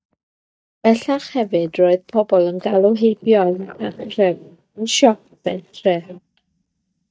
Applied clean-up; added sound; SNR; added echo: neural mask model DeepFilterNet 3.